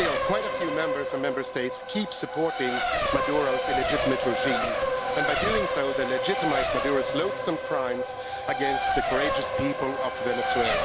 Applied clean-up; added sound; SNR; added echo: none; Race car, auto racing; -2 dB; none.